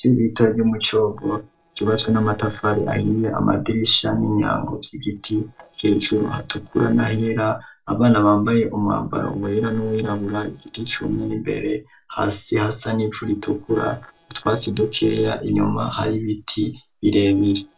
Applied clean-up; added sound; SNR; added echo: neural separator model SepFormer DNS4.